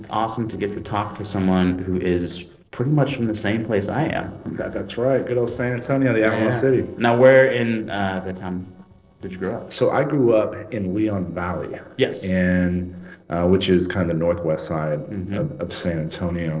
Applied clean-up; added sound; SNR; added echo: neural separator model SepFormer DNS4.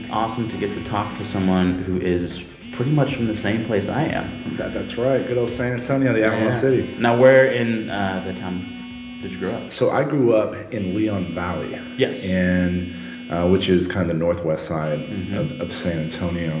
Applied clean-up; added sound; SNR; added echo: none; Telephone; 15 dB; reverberation time 1.1 s.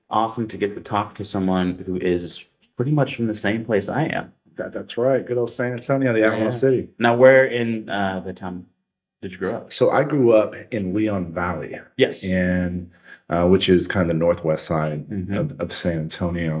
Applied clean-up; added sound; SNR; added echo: neural mask model DeepFilterNet 3.